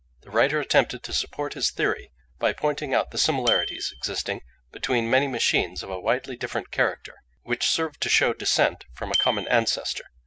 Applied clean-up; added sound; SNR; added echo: none; Bicycle bell; 12 dB; none.